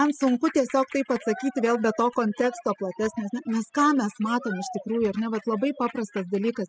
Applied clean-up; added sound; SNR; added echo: classical method spectral subtraction.